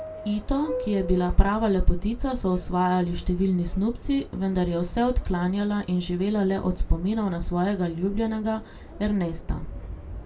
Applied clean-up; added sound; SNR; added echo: none; Subway, metro, underground; 17 dB; reverberation time 0.2 s.